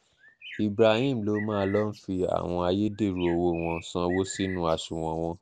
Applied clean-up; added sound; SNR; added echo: none; Bird; 18 dB; none.